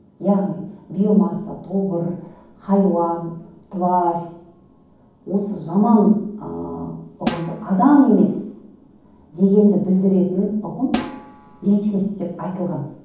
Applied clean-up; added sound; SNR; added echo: none; Snare drum; 13 dB; reverberation time 1.2 s.